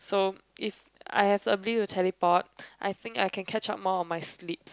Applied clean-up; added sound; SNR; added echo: none; none; none; none.